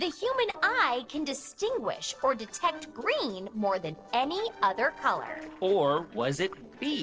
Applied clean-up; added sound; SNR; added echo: neural separator model SepFormer DNS4.